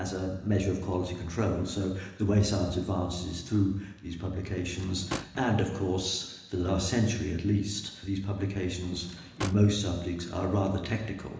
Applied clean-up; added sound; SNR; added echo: none; Drawer open or close / Wood; 12 dB; reverberation time 1.0 s.